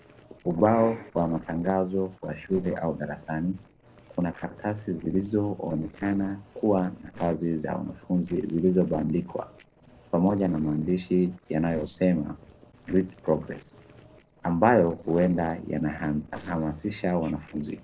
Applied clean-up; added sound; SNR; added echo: neural separator model SepFormer DNS4.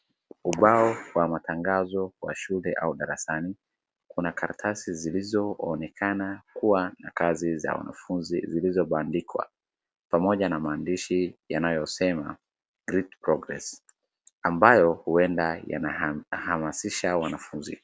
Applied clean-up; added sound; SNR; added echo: none; none; none; none.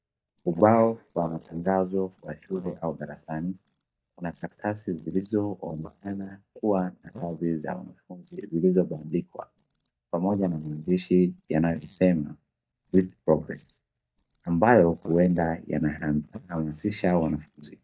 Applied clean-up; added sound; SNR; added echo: neural mask model DeepFilterNet 3.